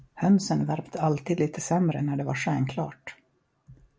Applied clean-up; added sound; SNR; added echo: none; none; none; none.